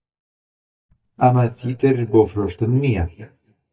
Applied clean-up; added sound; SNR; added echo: neural mask model DeepFilterNet 3.